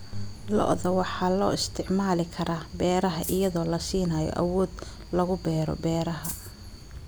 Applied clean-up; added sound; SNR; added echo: none; Rattle (instrument); 10 dB; none.